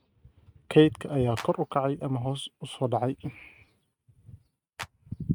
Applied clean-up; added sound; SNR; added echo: neural mask model RNNoise.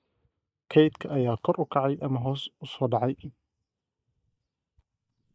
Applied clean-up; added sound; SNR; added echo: neural mask model DeepFilterNet 3.